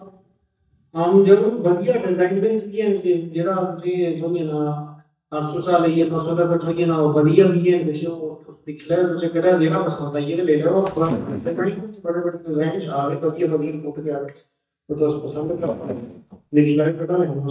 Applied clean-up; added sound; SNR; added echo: neural mask model DeepFilterNet 3.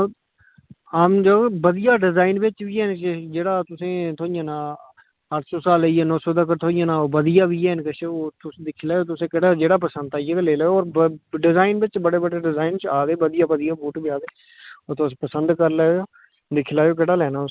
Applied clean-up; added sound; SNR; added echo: none; none; none; none.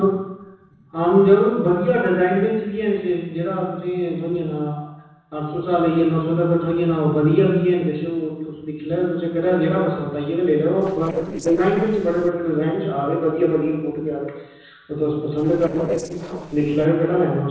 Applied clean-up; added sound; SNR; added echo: neural separator model SepFormer DNS4.